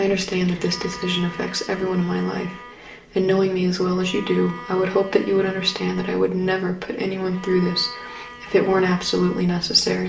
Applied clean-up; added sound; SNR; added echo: none; Bowed string instrument; 18 dB; reverberation time 0.4 s.